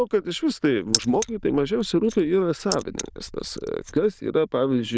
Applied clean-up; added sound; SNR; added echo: neural diffusion model UNIVERSE++.